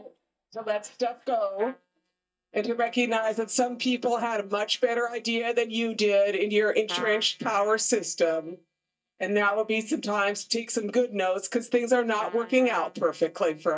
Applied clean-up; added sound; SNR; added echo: neural mask model DeepFilterNet 3.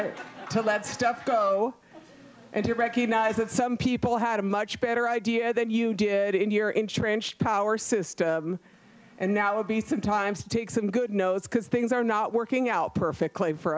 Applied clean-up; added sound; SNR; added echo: none; none; none; none.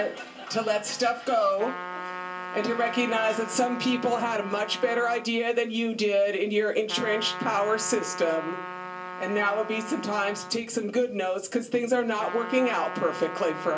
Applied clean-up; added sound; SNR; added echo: none; Trumpet; 11 dB; reverberation time 0.2 s.